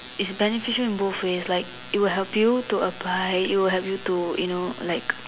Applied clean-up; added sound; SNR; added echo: none; none; none; none.